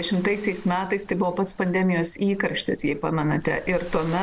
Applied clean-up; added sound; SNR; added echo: none; Waves, surf; 17 dB; none.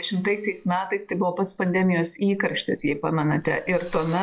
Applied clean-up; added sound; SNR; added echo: classical method log-MMSE.